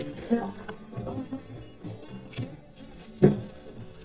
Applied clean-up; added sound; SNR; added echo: neural mask model DeepFilterNet 3.